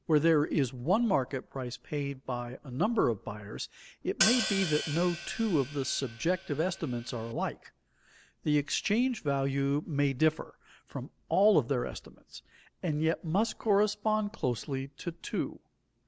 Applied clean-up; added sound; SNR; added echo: none; Hi-hat; 6 dB; none.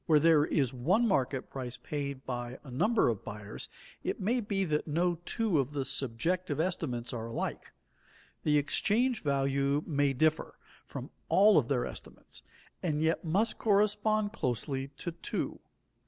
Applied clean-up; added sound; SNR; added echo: none; none; none; none.